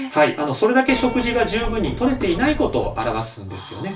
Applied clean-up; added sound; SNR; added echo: none; Keyboard (musical); 9 dB; reverberation time 0.3 s.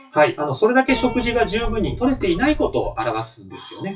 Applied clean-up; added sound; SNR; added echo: classical method WPE with log-MMSE.